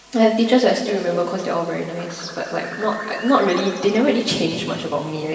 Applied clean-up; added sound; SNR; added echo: none; Bird; 16 dB; reverberation time 2.3 s.